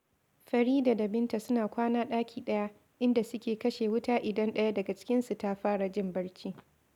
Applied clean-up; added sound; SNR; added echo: none; none; none; none.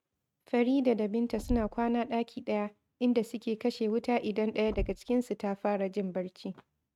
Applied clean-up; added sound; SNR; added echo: neural mask model RNNoise.